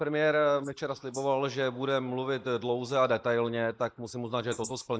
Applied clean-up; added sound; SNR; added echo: neural mask model Resemble Enhance denoiser.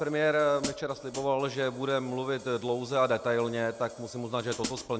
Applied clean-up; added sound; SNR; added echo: none; Hi-hat; 15 dB; none.